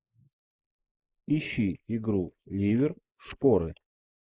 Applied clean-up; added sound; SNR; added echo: neural mask model Resemble Enhance denoiser.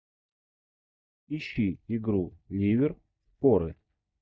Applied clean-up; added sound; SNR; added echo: neural mask model DeepFilterNet 3.